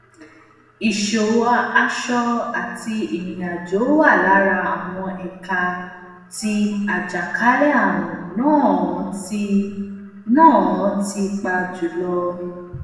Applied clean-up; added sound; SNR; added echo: none; none; none; reverberation time 1.2 s.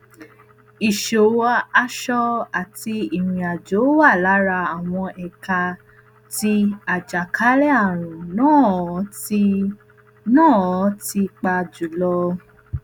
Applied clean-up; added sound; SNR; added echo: none; none; none; none.